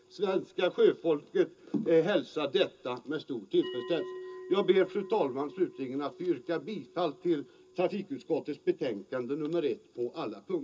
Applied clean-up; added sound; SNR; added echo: none; Bell; 19 dB; reverberation time 0.2 s.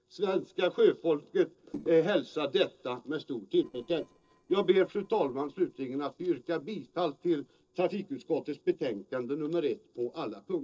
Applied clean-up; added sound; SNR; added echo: neural separator model SepFormer DNS4.